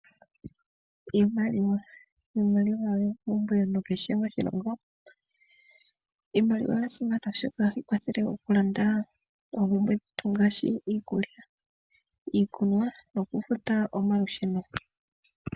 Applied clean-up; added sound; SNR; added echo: none; none; none; none.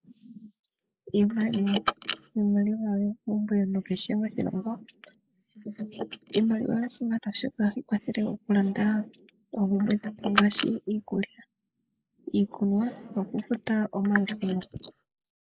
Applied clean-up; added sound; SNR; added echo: neural mask model Resemble Enhance denoiser.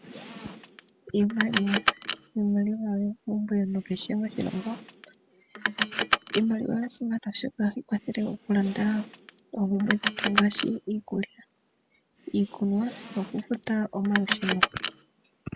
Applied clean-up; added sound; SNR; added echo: none; Car; 5 dB; none.